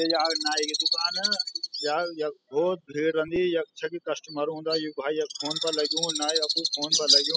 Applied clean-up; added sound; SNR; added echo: classical method spectral subtraction.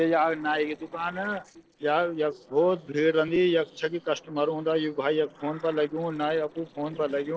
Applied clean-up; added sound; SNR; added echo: neural separator model SepFormer DNS4.